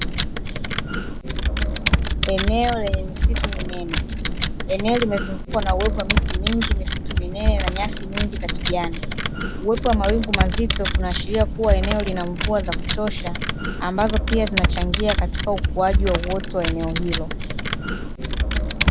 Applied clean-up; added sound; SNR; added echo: none; Computer keyboard; -3 dB; none.